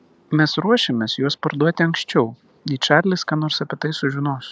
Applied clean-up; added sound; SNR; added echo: none; none; none; none.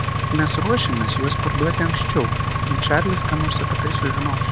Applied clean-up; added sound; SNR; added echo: none; Engine; -3 dB; none.